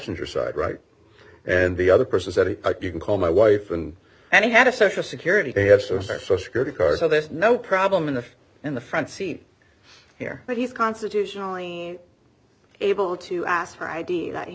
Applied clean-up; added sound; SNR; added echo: none; none; none; none.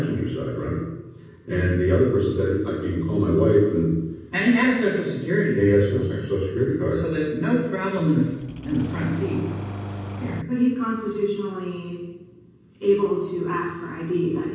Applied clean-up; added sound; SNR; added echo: none; Engine starting; 10 dB; reverberation time 1.2 s.